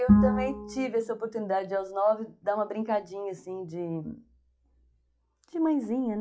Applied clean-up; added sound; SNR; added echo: classical method log-MMSE.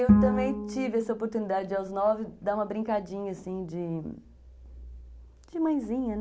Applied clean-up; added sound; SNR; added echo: none; Bowed string instrument; -1 dB; none.